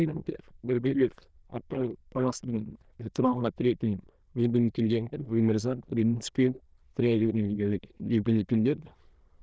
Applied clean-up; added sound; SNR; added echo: neural diffusion model UNIVERSE++.